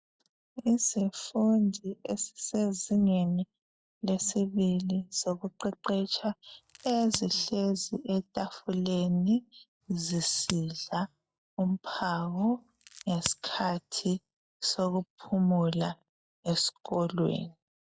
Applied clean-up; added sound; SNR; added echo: classical method log-MMSE.